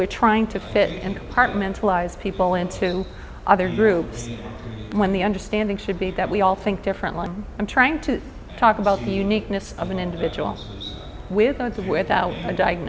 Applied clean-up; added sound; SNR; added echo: none; none; none; none.